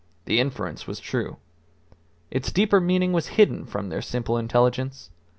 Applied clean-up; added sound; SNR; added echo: none; none; none; none.